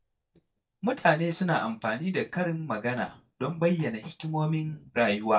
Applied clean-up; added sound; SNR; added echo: neural mask model DeepFilterNet 3.